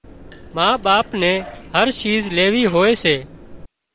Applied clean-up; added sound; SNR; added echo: none; Liquid; 18 dB; none.